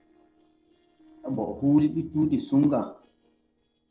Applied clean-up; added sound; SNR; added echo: neural separator model SepFormer DNS4.